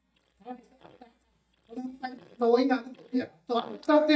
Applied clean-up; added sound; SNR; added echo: neural mask model DeepFilterNet 3.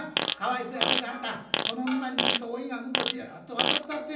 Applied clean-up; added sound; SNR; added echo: none; Fart; -3 dB; reverberation time 0.6 s.